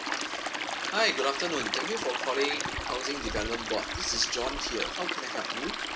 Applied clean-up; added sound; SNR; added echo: none; Stream; 1 dB; reverberation time 0.3 s.